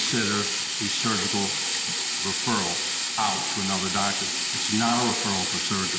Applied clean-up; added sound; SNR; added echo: none; Sink (filling or washing); -2 dB; none.